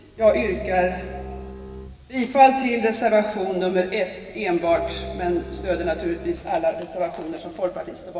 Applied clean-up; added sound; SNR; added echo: none; Bowed string instrument; 13 dB; reverberation time 1.9 s.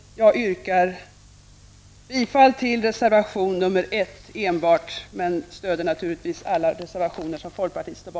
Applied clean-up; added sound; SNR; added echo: none; none; none; none.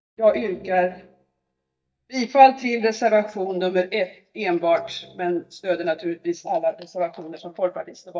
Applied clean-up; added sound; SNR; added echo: neural mask model DeepFilterNet 3.